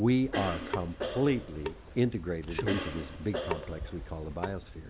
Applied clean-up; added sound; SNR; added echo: none; Drip / Sink (filling or washing) / Water tap, faucet + Cough; 6 dB; none.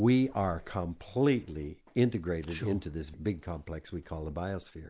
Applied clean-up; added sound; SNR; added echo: none; none; none; none.